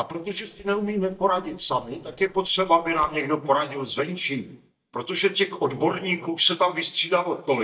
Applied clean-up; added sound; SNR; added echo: neural mask model DeepFilterNet 3.